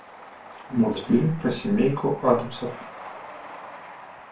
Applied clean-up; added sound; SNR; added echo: none; Train; 16 dB; reverberation time 0.3 s.